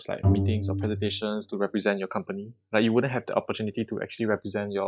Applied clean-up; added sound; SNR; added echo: classical method log-MMSE.